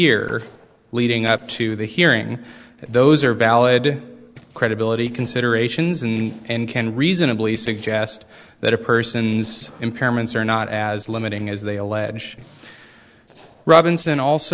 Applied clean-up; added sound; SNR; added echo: neural separator model SepFormer DNS4.